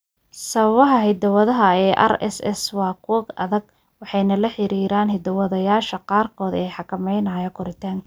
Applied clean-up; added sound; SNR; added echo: none; none; none; none.